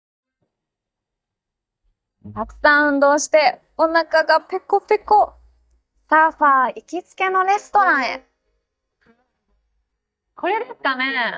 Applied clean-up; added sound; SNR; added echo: neural mask model DeepFilterNet 3.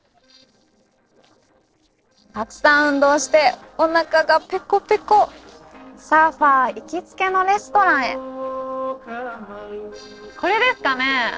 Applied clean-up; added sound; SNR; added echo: neural separator model SepFormer DNS4.